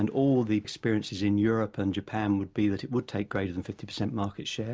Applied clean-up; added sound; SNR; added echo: none; none; none; none.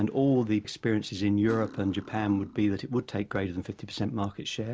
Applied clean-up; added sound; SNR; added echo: none; Cutlery, silverware; 17 dB; none.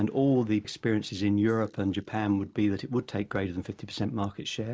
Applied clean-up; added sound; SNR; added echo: neural mask model Resemble Enhance denoiser.